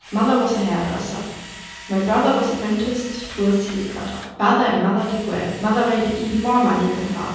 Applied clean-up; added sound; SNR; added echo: none; Drill; 18 dB; reverberation time 1.3 s.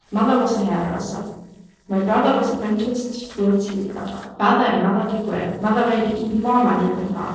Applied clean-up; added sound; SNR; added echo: neural separator model SepFormer DNS4.